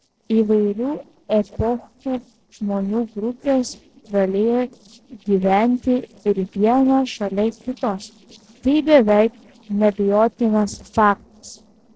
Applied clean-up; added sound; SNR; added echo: neural separator model SepFormer DNS4.